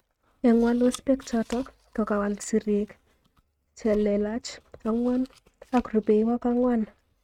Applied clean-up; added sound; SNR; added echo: neural mask model RNNoise.